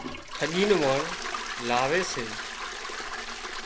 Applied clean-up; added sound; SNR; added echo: none; Toilet flush; 5 dB; none.